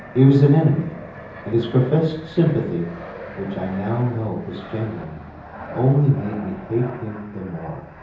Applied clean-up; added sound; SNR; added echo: none; Fixed-wing aircraft, airplane; 16 dB; reverberation time 0.7 s.